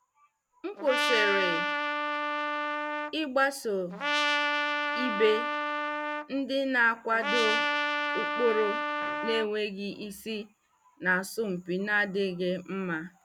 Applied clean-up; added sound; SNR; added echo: none; Trumpet; -1 dB; none.